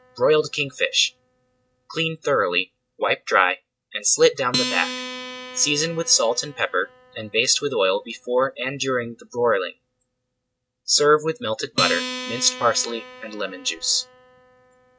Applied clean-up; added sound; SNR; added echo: none; Acoustic guitar; 12 dB; none.